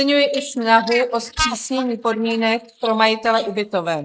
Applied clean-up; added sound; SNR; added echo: neural mask model Resemble Enhance denoiser.